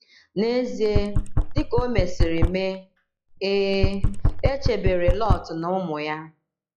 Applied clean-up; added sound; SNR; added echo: classical method log-MMSE.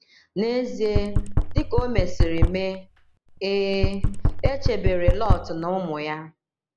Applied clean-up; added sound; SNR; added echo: none; Knock; -4 dB; none.